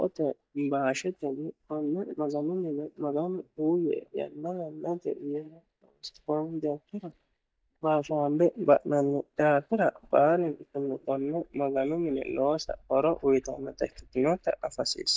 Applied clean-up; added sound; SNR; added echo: neural mask model DeepFilterNet 3.